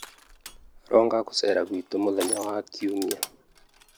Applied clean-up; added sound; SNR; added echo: none; Crushing; 12 dB; none.